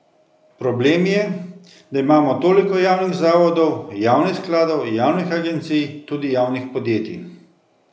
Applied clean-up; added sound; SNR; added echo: none; none; none; none.